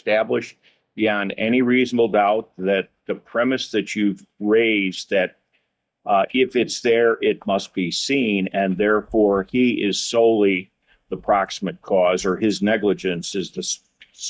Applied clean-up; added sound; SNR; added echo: neural mask model DeepFilterNet 3.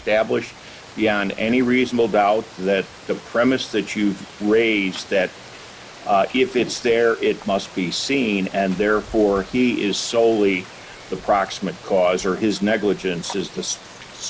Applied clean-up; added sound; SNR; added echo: none; Rain; 19 dB; none.